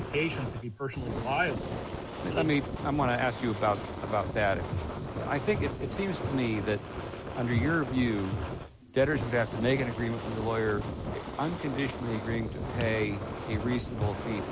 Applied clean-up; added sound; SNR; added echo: none; Fire; 6 dB; none.